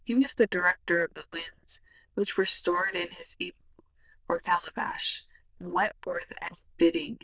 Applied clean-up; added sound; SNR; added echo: neural diffusion model UNIVERSE++.